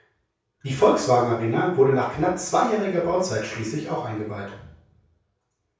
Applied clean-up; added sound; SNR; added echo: none; none; none; reverberation time 0.6 s.